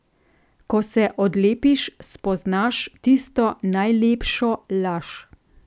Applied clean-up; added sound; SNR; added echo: none; none; none; none.